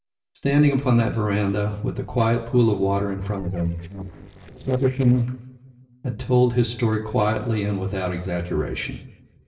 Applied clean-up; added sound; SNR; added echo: neural separator model SepFormer DNS4.